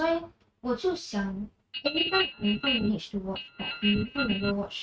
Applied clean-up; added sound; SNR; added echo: neural mask model RNNoise.